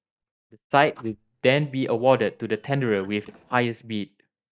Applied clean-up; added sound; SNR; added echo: neural mask model DeepFilterNet 3.